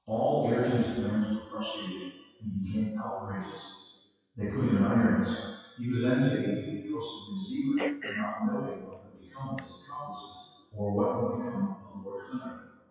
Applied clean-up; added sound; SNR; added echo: classical method WPE with log-MMSE.